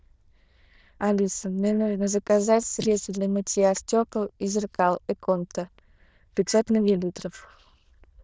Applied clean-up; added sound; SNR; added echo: neural diffusion model UNIVERSE++.